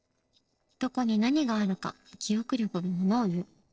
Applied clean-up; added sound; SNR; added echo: neural separator model SepFormer DNS4.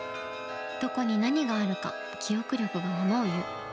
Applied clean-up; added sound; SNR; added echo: none; Chime; 7 dB; none.